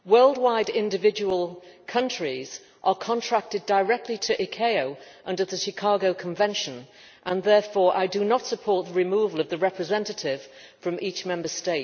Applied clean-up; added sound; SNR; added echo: none; none; none; none.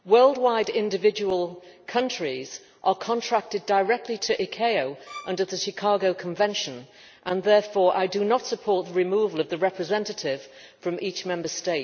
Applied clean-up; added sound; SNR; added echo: none; Bowed string instrument; 18 dB; none.